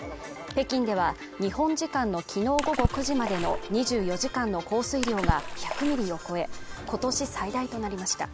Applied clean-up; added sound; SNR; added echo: none; Water / Splash, splatter; 3 dB; none.